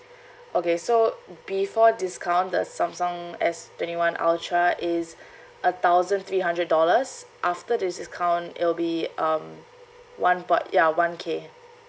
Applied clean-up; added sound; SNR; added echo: none; none; none; none.